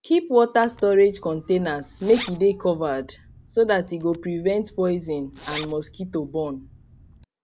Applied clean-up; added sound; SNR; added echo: none; Zipper (clothing); 19 dB; none.